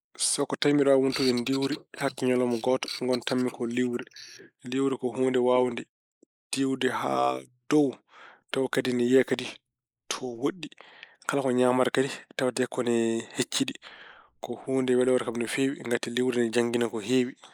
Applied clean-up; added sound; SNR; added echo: neural mask model Resemble Enhance denoiser.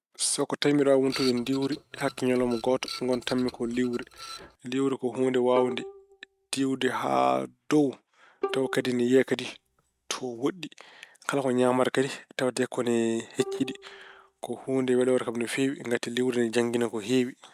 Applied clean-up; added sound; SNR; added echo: neural mask model RNNoise.